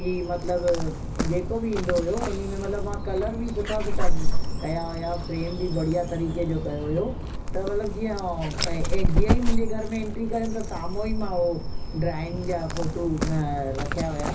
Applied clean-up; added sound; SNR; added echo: none; Dog; -3 dB; reverberation time 0.4 s.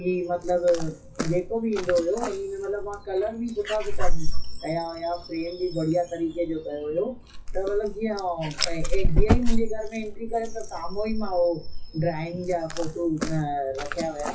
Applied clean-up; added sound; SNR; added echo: classical method WPE with log-MMSE.